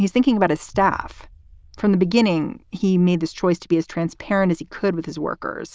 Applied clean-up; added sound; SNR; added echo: neural diffusion model UNIVERSE++.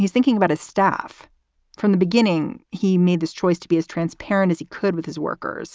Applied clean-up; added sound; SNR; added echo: none; none; none; none.